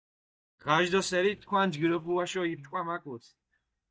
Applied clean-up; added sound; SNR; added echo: neural mask model DeepFilterNet 3.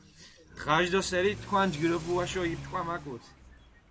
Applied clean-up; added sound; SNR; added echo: none; Accelerating, revving, vroom / Car + Bowed string instrument; 14 dB; none.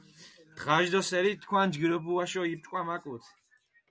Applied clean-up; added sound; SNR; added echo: none; none; none; none.